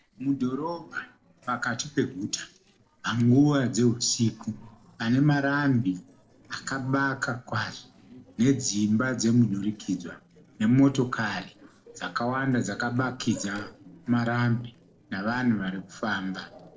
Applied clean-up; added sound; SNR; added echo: neural separator model SepFormer DNS4.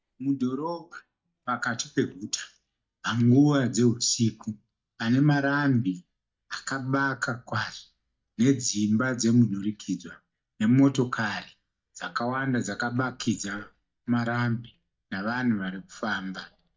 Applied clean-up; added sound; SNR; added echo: neural mask model DeepFilterNet 3.